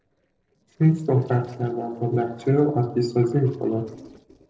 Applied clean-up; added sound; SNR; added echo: neural separator model SepFormer DNS4.